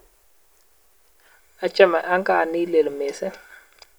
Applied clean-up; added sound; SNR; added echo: none; none; none; none.